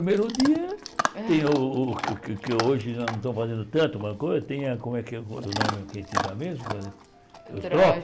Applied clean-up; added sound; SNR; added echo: none; Chewing, mastication / Dog; 9 dB; none.